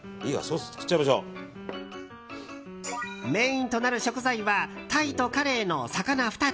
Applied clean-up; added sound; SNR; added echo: none; none; none; none.